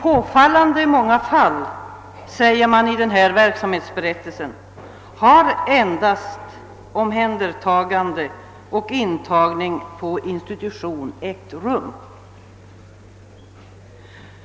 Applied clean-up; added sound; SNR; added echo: none; none; none; none.